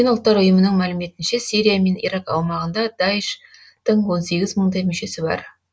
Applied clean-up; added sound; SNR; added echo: none; none; none; none.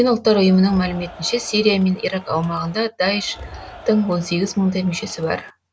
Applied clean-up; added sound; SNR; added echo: none; Cheering; 19 dB; none.